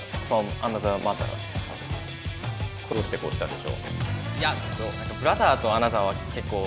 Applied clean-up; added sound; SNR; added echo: none; none; none; none.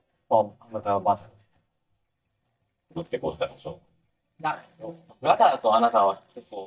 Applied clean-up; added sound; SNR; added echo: neural mask model DeepFilterNet 3.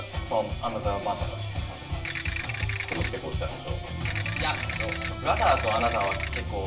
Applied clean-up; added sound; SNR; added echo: none; Ratchet, pawl / Percussion; -1 dB; reverberation time 0.2 s.